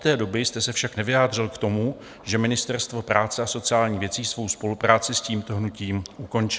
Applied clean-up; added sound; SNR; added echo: none; none; none; none.